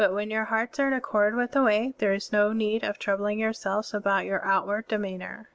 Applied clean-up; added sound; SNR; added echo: none; none; none; none.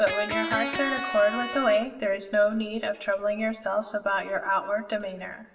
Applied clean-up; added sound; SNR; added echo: none; Electric guitar; 4 dB; reverberation time 0.8 s.